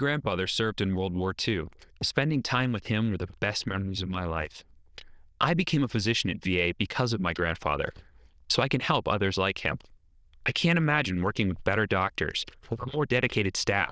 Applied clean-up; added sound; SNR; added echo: neural diffusion model UNIVERSE++.